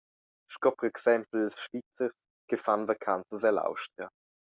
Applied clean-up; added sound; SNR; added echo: none; none; none; none.